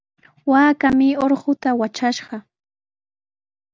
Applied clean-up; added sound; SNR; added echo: none; none; none; none.